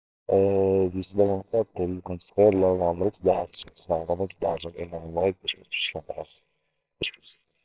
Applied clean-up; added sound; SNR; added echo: neural separator model SepFormer WHAMR!.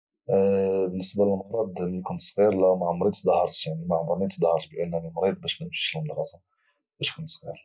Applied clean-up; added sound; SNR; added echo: none; none; none; none.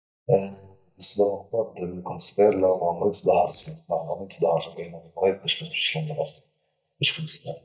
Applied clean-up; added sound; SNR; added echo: neural mask model DeepFilterNet 3.